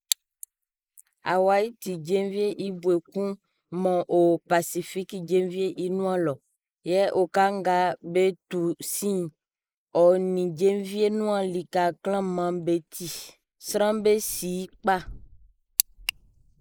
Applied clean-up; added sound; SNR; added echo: neural mask model Resemble Enhance denoiser.